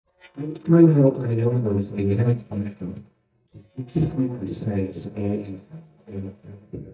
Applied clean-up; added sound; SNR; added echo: neural mask model DeepFilterNet 3.